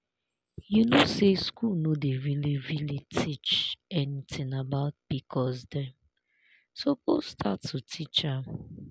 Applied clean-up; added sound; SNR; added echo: none; none; none; none.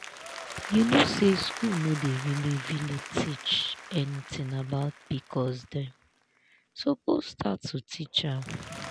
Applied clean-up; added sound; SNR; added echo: none; Applause; 12 dB; none.